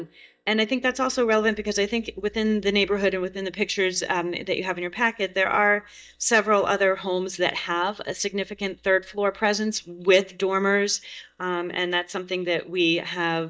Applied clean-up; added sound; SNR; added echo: neural mask model DeepFilterNet 3.